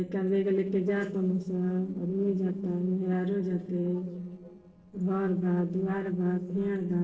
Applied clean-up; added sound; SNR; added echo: neural separator model SepFormer DNS4.